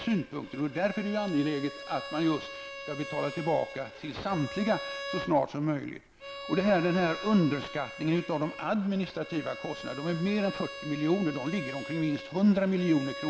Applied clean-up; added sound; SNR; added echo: none; Bowed string instrument; 12 dB; none.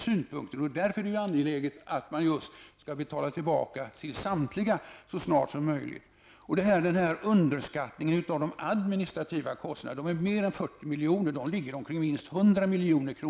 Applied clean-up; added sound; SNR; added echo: none; none; none; none.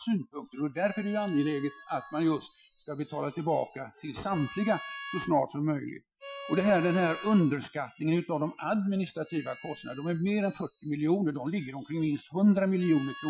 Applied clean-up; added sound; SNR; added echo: classical method Wiener filter.